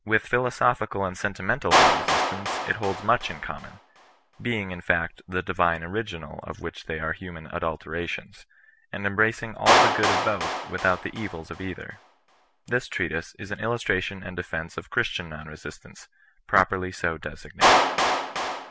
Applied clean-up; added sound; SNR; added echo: none; Clapping; 0 dB; none.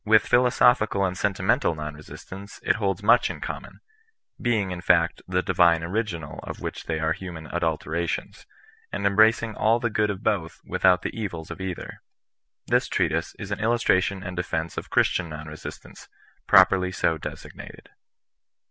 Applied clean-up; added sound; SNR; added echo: none; none; none; none.